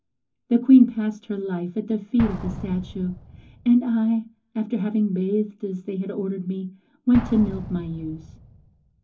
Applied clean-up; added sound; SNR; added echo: none; Explosion; 16 dB; reverberation time 0.3 s.